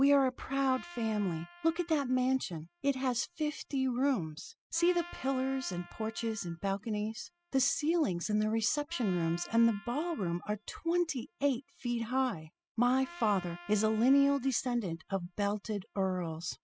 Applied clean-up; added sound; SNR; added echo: classical method spectral subtraction.